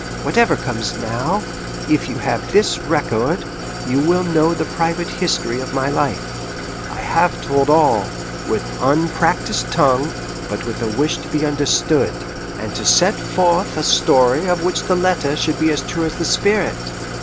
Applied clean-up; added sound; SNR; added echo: none; Idling; 8 dB; none.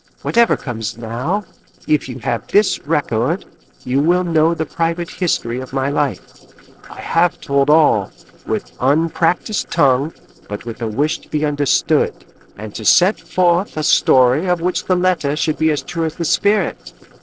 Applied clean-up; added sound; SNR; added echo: neural separator model SepFormer DNS4.